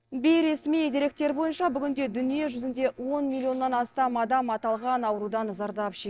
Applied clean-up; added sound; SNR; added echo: neural separator model SepFormer DNS4.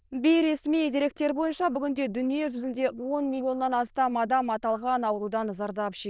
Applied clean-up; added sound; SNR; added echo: neural diffusion model UNIVERSE++.